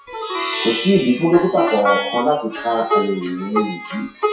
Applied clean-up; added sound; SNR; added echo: classical method WPE with log-MMSE.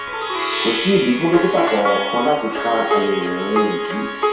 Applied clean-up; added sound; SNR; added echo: none; Plucked string instrument; 2 dB; reverberation time 0.7 s.